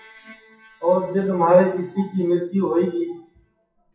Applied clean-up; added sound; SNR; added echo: classical method WPE with log-MMSE.